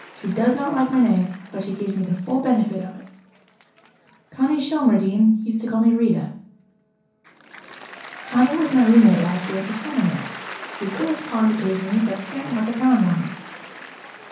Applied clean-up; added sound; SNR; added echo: none; Applause / Cheering; 17 dB; reverberation time 0.6 s.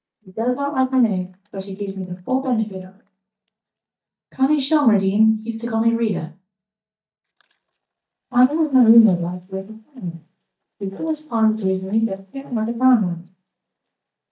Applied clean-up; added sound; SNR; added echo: neural mask model DeepFilterNet 3.